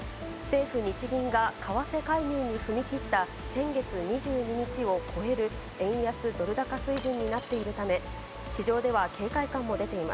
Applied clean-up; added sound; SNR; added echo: none; Water + Coin (dropping); 15 dB; none.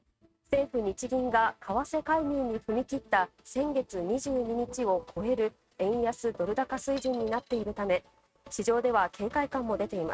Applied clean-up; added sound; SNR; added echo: neural mask model RNNoise.